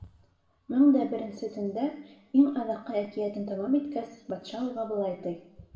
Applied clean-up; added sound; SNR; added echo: none; none; none; reverberation time 0.7 s.